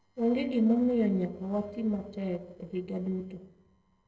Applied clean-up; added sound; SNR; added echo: neural separator model SepFormer DNS4.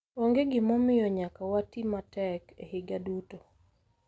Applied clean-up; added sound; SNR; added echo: none; none; none; none.